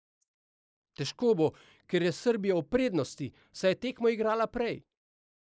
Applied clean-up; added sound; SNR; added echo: neural mask model Resemble Enhance denoiser.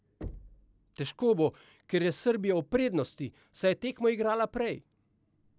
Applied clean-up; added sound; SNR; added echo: none; Knock; 18 dB; none.